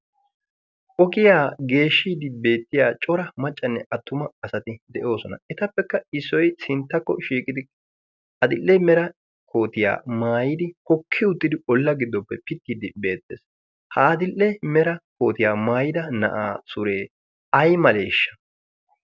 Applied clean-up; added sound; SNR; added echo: none; none; none; none.